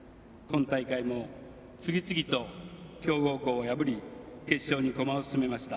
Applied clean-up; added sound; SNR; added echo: none; none; none; none.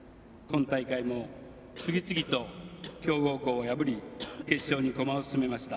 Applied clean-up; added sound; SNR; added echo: none; Cough; 16 dB; none.